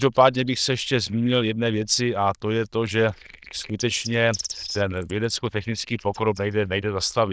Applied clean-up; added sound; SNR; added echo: neural diffusion model UNIVERSE++.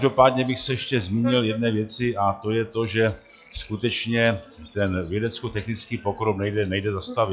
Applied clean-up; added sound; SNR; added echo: classical method log-MMSE.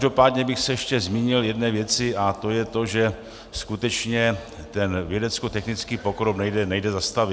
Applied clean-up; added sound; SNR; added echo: none; none; none; none.